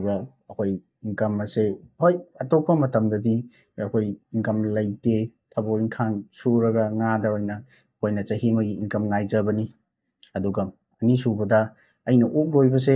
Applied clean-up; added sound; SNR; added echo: neural mask model DeepFilterNet 3.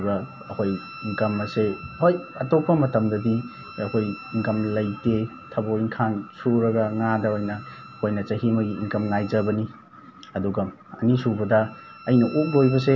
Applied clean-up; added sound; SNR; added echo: none; Wind instrument, woodwind instrument; 20 dB; none.